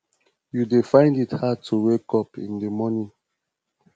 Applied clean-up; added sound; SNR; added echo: none; none; none; none.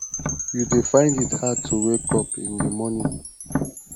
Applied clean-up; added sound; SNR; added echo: none; Tap + Wind chime / Percussion; 3 dB; none.